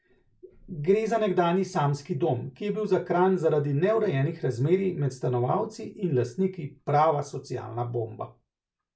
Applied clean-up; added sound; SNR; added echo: none; none; none; none.